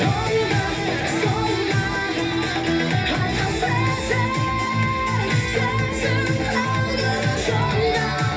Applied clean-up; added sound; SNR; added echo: none; none; none; reverberation time 0.3 s.